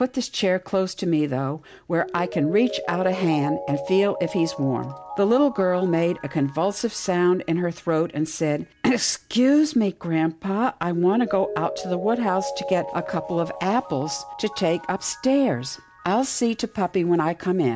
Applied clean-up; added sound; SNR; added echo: none; Mallet percussion; 13 dB; none.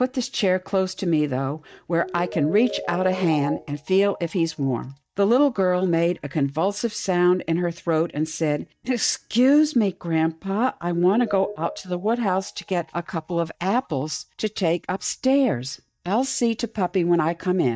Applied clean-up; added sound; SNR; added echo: neural mask model DeepFilterNet 3.